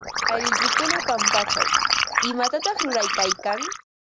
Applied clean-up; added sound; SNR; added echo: none; Liquid; -5 dB; none.